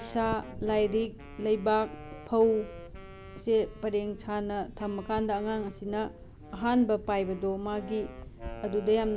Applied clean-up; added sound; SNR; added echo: none; Wind instrument, woodwind instrument; 18 dB; none.